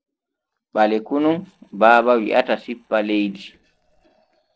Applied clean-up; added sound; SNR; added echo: neural separator model SepFormer DNS4.